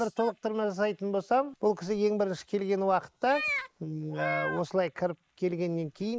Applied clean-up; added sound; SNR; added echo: neural mask model Resemble Enhance denoiser.